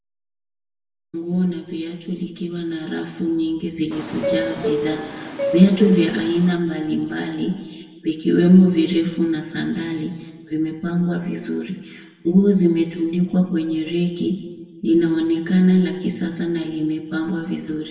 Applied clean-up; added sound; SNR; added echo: none; Subway, metro, underground; 5 dB; reverberation time 1.2 s.